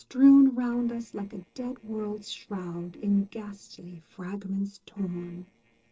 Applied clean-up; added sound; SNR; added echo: neural separator model SepFormer DNS4.